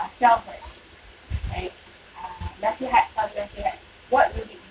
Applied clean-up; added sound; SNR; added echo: none; none; none; none.